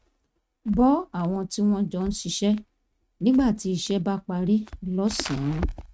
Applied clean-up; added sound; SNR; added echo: neural mask model RNNoise.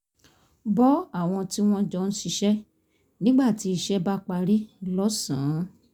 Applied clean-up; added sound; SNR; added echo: none; none; none; none.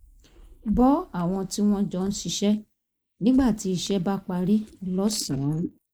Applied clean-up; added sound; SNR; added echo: neural mask model Resemble Enhance denoiser.